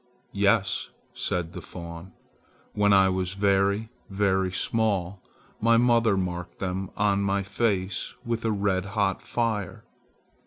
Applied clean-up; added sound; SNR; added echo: none; none; none; none.